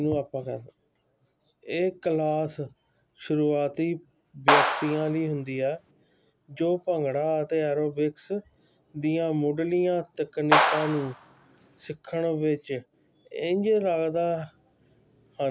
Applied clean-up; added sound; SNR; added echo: none; Clapping; -2 dB; none.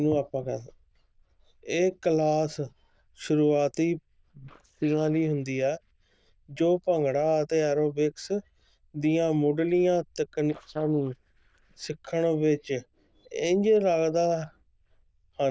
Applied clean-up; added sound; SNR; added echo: neural diffusion model UNIVERSE++.